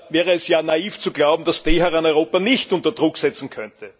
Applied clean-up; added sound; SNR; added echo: none; Whoosh, swoosh, swish; 2 dB; none.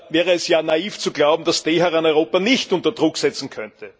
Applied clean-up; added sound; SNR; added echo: none; none; none; none.